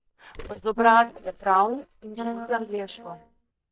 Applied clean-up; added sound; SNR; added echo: neural mask model DeepFilterNet 3.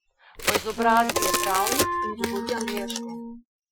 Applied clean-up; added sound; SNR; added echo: classical method Wiener filter.